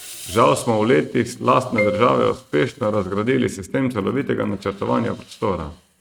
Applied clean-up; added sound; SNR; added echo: neural mask model RNNoise.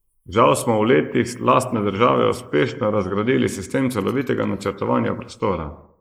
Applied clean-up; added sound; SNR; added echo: neural mask model Resemble Enhance denoiser.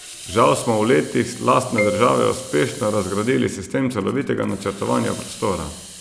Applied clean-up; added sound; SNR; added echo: none; Hiss + Marimba, xylophone; 12 dB; none.